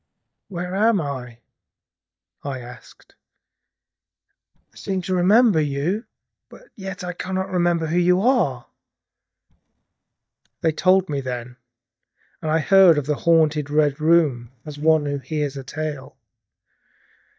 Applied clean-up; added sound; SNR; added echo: neural mask model DeepFilterNet 3.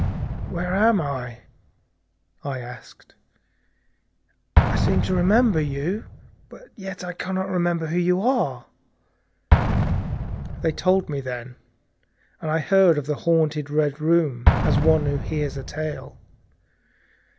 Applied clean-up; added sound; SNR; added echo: none; Explosion; 2 dB; none.